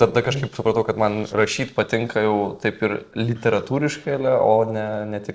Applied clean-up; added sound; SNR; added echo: neural separator model SepFormer DNS4.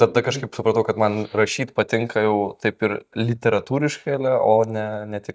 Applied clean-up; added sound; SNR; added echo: neural mask model DeepFilterNet 3.